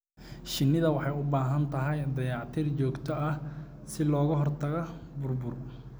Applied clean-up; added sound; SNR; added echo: none; none; none; none.